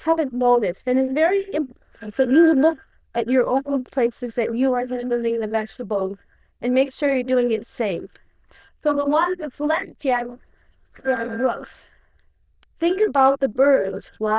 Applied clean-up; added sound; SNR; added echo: neural diffusion model UNIVERSE++.